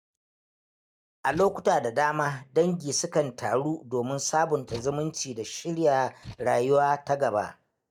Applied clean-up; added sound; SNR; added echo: neural mask model DeepFilterNet 3.